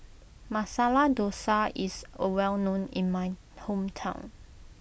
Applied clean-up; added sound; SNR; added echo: none; none; none; none.